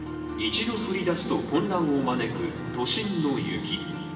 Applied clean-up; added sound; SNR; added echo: none; none; none; reverberation time 2.9 s.